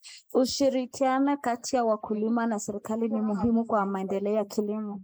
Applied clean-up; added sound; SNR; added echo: neural mask model Resemble Enhance denoiser.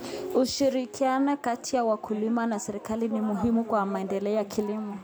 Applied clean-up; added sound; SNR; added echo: none; none; none; none.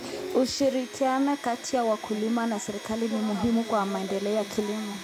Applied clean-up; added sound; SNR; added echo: none; Domestic sounds, home sounds; 16 dB; none.